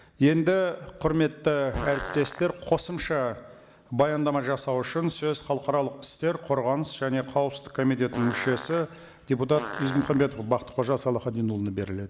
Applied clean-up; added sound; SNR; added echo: none; Fart; 12 dB; none.